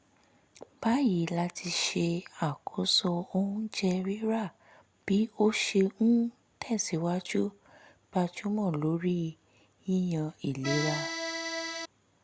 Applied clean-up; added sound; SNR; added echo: none; Accordion; 4 dB; none.